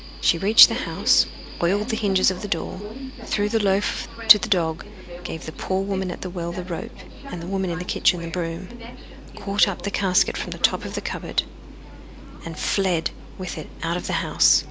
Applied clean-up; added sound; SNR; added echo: none; Subway, metro, underground; 14 dB; none.